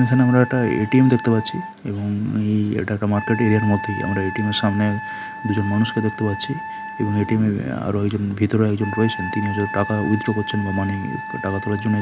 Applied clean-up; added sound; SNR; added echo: none; Wind instrument, woodwind instrument; 11 dB; none.